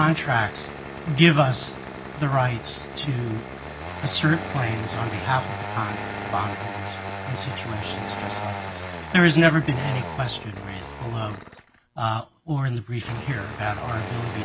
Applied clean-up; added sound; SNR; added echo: none; Engine starting; 8 dB; none.